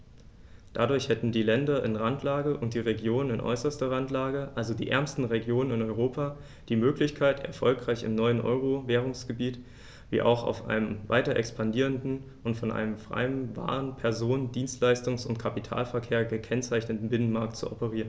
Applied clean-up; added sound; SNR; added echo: none; none; none; none.